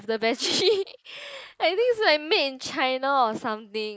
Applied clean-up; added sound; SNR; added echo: neural mask model Resemble Enhance denoiser.